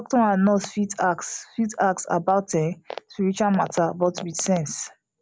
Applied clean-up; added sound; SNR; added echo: none; none; none; none.